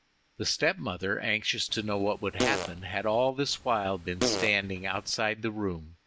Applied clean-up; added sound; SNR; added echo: none; Fart; 6 dB; none.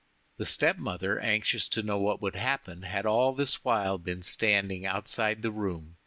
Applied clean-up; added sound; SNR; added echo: none; none; none; none.